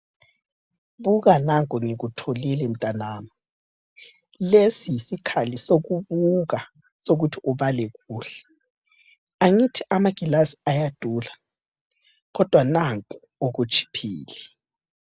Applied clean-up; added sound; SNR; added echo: none; none; none; none.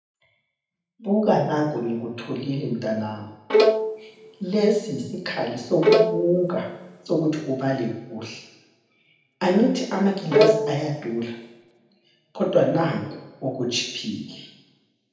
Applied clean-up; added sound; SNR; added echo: none; Bowed string instrument; -3 dB; reverberation time 0.9 s.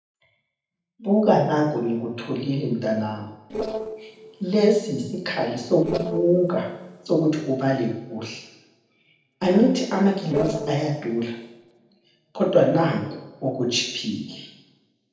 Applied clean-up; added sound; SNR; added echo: neural separator model SepFormer DNS4.